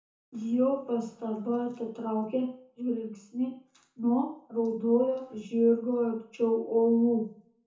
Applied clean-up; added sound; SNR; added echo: none; none; none; reverberation time 0.6 s.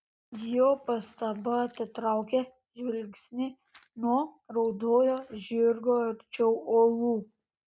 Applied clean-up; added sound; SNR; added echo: none; none; none; none.